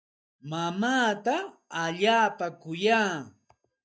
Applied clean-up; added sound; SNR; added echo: neural mask model DeepFilterNet 3.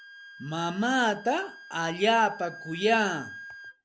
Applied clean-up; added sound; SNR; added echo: none; Wind instrument, woodwind instrument; 17 dB; none.